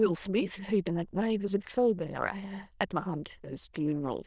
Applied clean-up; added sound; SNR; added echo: neural diffusion model UNIVERSE++.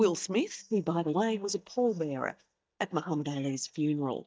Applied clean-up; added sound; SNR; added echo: neural mask model DeepFilterNet 3.